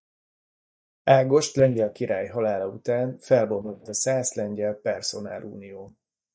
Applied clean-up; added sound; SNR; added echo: neural mask model DeepFilterNet 3.